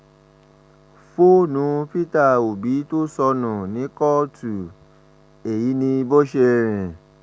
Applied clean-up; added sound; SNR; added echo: none; none; none; none.